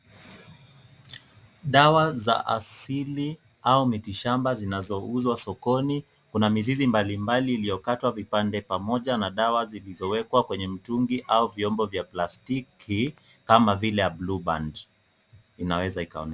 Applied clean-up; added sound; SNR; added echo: none; none; none; none.